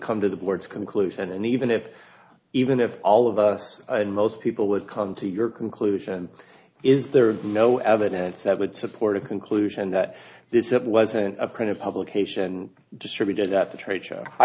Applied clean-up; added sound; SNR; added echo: none; none; none; none.